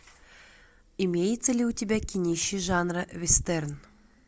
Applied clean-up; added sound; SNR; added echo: none; none; none; none.